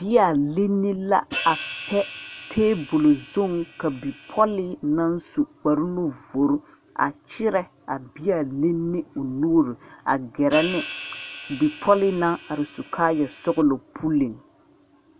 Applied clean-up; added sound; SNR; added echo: none; Hi-hat; 11 dB; none.